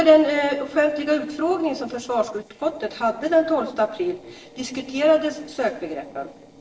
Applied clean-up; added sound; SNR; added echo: neural separator model SepFormer DNS4.